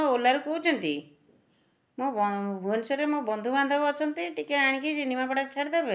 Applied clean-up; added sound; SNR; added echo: none; none; none; none.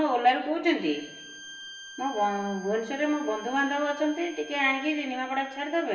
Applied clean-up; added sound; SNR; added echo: none; Bowed string instrument; 18 dB; reverberation time 1.1 s.